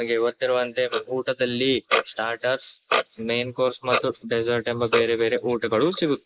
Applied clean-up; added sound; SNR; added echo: neural mask model Resemble Enhance denoiser.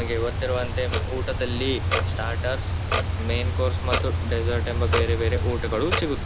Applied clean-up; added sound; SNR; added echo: none; Clock; -4 dB; none.